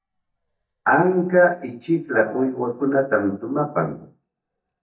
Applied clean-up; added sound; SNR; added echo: neural mask model DeepFilterNet 3.